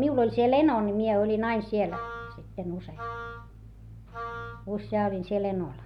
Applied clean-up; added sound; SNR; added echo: none; Wind instrument, woodwind instrument; 13 dB; none.